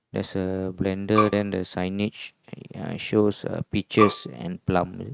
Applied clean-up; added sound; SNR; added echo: neural mask model RNNoise.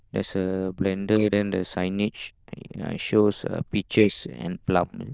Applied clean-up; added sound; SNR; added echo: neural diffusion model UNIVERSE++.